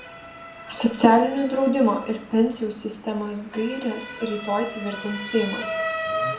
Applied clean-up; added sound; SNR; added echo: none; Motor vehicle (road) / Siren; 10 dB; reverberation time 0.7 s.